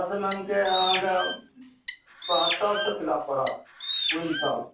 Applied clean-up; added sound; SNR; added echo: none; Bird; 4 dB; reverberation time 0.3 s.